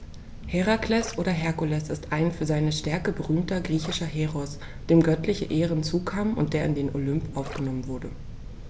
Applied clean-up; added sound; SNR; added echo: none; Gurgling; 19 dB; none.